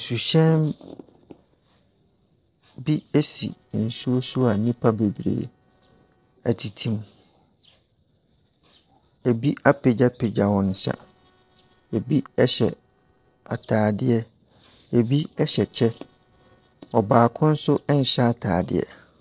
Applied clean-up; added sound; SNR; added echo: neural separator model SepFormer DNS4.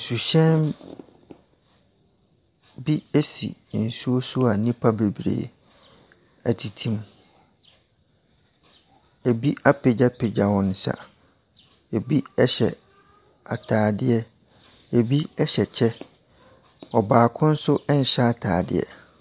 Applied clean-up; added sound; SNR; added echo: none; none; none; none.